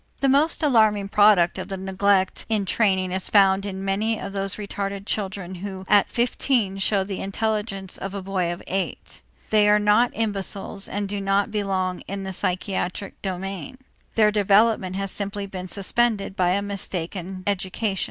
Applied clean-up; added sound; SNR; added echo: none; none; none; none.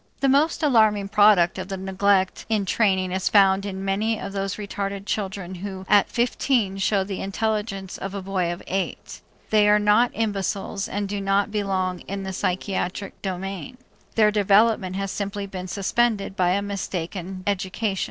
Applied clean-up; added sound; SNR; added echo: neural separator model SepFormer DNS4.